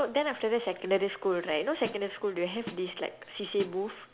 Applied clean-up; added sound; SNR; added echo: none; Snare drum; 13 dB; none.